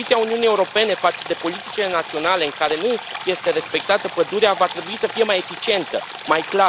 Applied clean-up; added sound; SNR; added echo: none; Stream; 11 dB; none.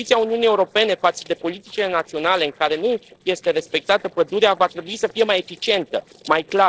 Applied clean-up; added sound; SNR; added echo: neural separator model SepFormer DNS4.